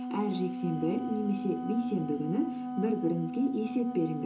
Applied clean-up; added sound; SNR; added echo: none; Wind instrument, woodwind instrument; 5 dB; reverberation time 0.2 s.